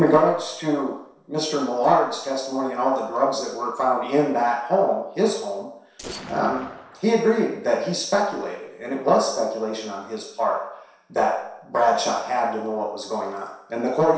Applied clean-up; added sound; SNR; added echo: neural separator model SepFormer DNS4.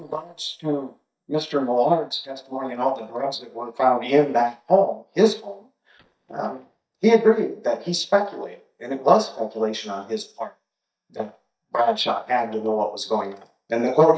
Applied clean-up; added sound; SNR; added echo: neural mask model DeepFilterNet 3.